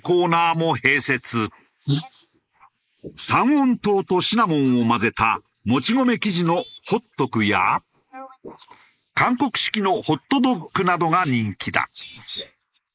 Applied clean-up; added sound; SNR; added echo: neural mask model Resemble Enhance denoiser.